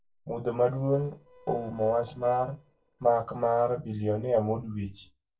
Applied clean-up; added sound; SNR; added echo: neural separator model SepFormer DNS4.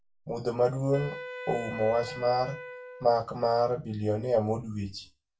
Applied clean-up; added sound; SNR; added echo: none; Wind instrument, woodwind instrument; 13 dB; reverberation time 0.2 s.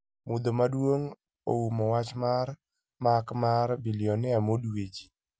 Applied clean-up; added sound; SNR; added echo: none; none; none; none.